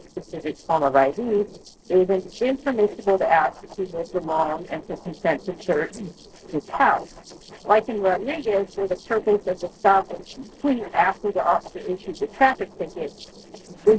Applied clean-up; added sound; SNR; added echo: neural separator model SepFormer DNS4.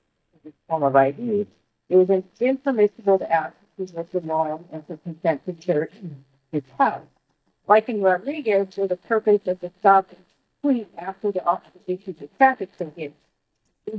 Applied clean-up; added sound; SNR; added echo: neural mask model DeepFilterNet 3.